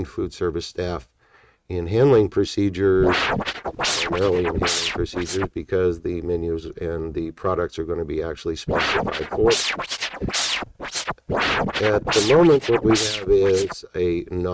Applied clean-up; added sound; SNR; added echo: neural mask model RNNoise.